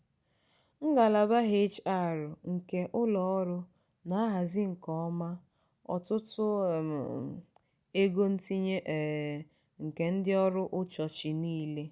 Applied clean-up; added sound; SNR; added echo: none; none; none; none.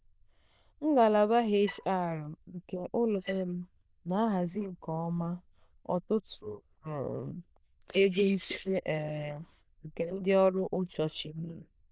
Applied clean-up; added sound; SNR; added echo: neural diffusion model UNIVERSE++.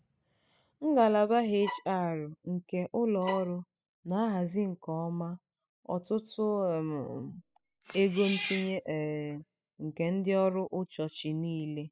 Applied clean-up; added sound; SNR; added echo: classical method spectral subtraction.